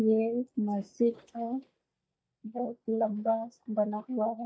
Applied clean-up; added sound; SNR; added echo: neural mask model DeepFilterNet 3.